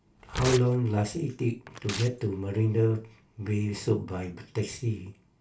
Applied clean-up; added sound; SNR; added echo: none; Tearing; 12 dB; reverberation time 0.3 s.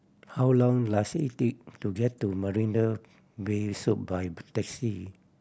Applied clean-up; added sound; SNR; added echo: none; none; none; none.